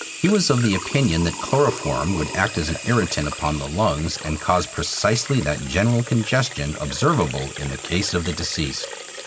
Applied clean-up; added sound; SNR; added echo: none; Sink (filling or washing) / Water tap, faucet; 11 dB; none.